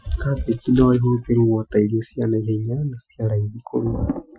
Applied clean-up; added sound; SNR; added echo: classical method Wiener filter.